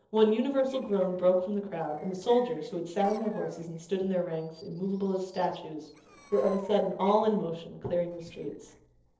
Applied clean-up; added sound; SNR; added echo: neural separator model SepFormer DNS4.